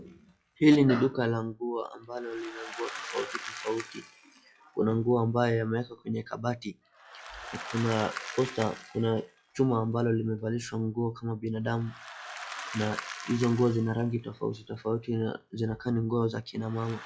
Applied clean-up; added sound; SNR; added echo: classical method log-MMSE.